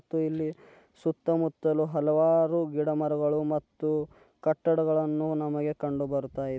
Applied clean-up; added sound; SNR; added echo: none; none; none; none.